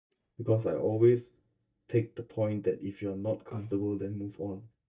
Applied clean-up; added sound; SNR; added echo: neural mask model DeepFilterNet 3.